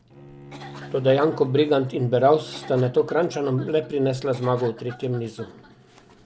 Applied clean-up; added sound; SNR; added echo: none; Cough + Bowed string instrument; 19 dB; none.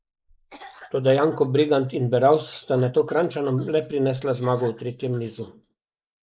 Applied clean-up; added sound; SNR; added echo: neural mask model Resemble Enhance denoiser.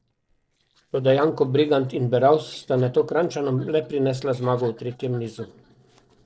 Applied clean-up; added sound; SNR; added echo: neural separator model SepFormer DNS4.